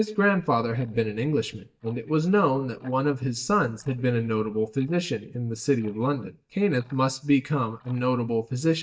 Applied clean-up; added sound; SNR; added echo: neural mask model DeepFilterNet 3.